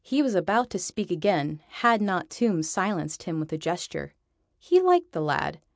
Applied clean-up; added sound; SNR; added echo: none; none; none; none.